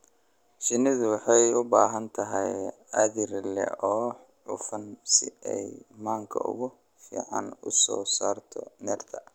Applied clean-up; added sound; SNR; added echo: none; none; none; none.